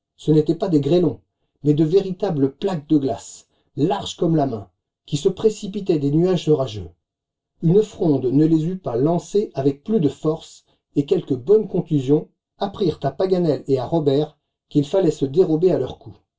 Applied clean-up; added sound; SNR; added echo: none; none; none; reverberation time 0.2 s.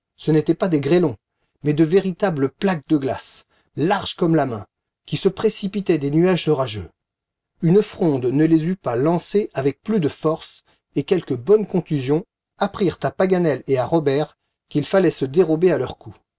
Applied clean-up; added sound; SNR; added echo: none; none; none; none.